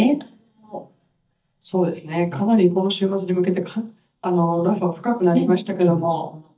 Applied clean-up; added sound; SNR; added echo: neural mask model DeepFilterNet 3.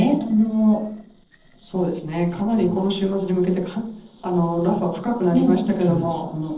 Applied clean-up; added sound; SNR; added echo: neural separator model SepFormer DNS4.